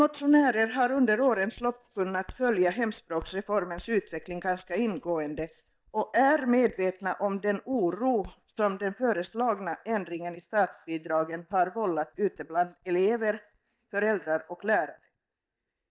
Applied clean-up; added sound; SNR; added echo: neural mask model DeepFilterNet 3.